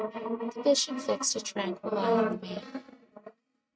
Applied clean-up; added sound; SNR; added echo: neural mask model RNNoise.